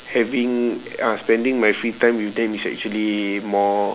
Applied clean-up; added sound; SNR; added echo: none; none; none; none.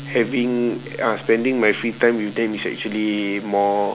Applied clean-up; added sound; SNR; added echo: none; Bass guitar; 20 dB; none.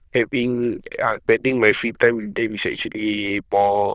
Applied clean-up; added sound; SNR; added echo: neural diffusion model UNIVERSE++.